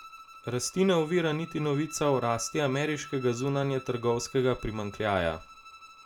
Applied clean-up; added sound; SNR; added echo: none; Bowed string instrument; 18 dB; none.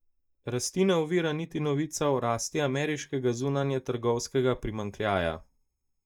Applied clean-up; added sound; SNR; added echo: neural mask model DeepFilterNet 3.